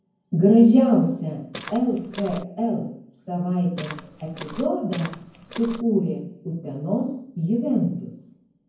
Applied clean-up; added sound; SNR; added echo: none; Walk, footsteps; 14 dB; reverberation time 0.9 s.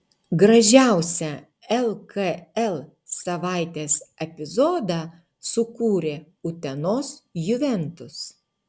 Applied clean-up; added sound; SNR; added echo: none; none; none; none.